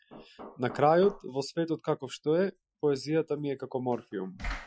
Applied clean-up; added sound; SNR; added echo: classical method Wiener filter.